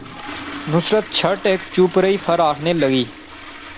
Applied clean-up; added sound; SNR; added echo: none; Toilet flush; 14 dB; none.